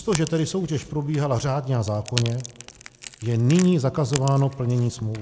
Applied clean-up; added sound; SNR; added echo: none; Crack / Crackle; 15 dB; none.